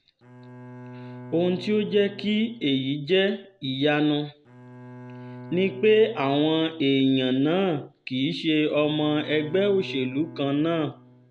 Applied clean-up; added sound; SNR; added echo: none; Bowed string instrument; 19 dB; none.